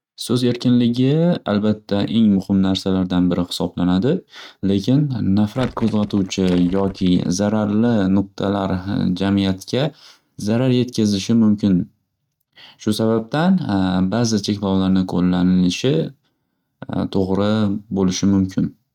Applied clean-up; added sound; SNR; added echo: neural mask model RNNoise.